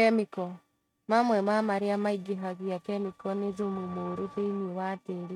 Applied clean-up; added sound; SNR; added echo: neural mask model RNNoise.